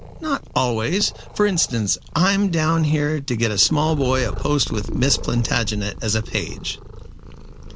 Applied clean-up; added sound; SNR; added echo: none; Purr; 10 dB; none.